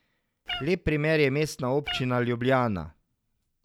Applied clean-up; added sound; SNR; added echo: none; Meow; 12 dB; none.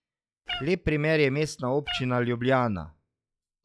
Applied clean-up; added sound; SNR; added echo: classical method log-MMSE.